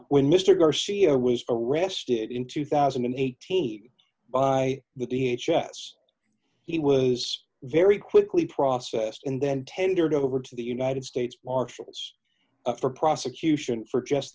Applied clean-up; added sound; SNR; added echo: none; none; none; none.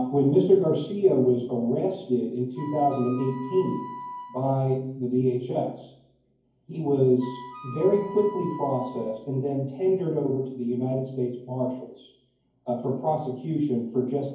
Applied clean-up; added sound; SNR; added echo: none; Wind instrument, woodwind instrument; 14 dB; reverberation time 0.9 s.